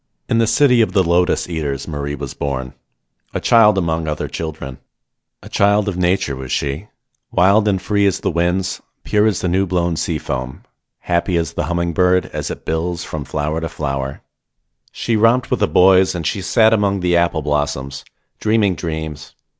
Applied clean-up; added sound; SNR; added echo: none; none; none; none.